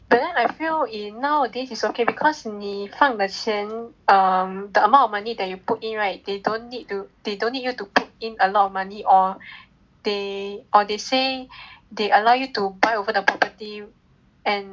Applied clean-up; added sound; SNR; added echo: none; none; none; none.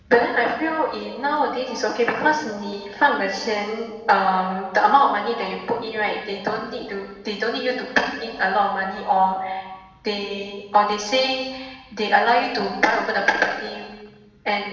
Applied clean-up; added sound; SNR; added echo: none; none; none; reverberation time 1.1 s.